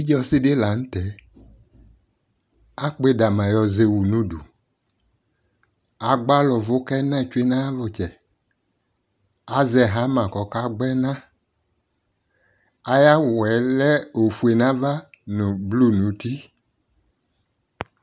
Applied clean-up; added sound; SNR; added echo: none; none; none; none.